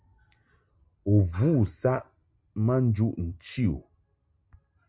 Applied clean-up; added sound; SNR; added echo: none; none; none; none.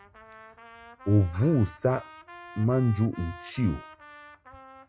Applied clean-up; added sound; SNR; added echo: none; Trumpet; 19 dB; none.